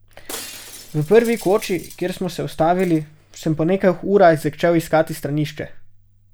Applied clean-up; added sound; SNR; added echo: none; Shatter; 20 dB; none.